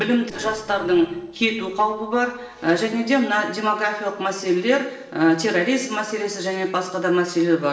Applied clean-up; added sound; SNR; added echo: neural separator model SepFormer DNS4.